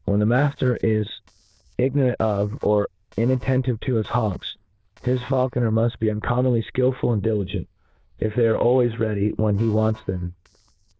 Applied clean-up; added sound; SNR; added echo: neural diffusion model UNIVERSE++.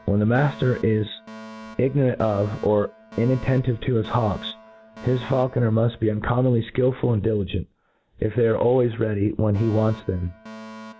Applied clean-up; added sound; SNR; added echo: none; Alarm; 20 dB; none.